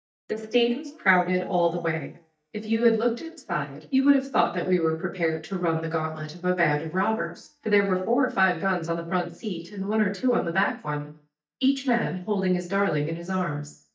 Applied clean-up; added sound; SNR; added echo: neural mask model DeepFilterNet 3.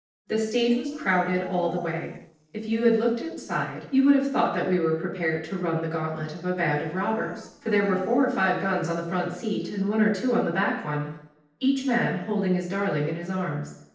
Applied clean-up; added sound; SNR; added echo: neural separator model SepFormer DNS4.